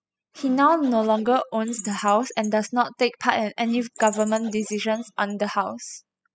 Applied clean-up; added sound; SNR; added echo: classical method spectral subtraction.